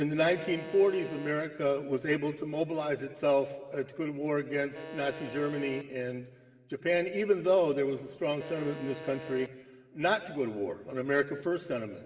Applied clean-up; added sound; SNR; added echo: none; Alarm; 13 dB; reverberation time 1.6 s.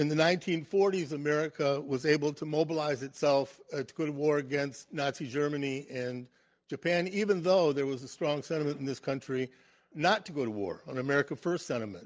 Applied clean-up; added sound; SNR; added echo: none; none; none; none.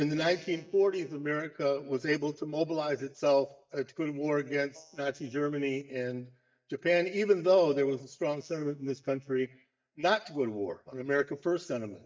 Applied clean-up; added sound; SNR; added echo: neural mask model DeepFilterNet 3.